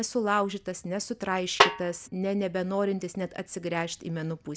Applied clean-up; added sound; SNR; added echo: none; Snare drum; -3 dB; none.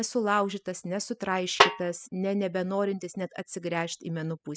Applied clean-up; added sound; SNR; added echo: classical method spectral subtraction.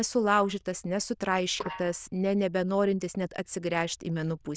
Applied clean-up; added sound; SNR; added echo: neural diffusion model UNIVERSE++.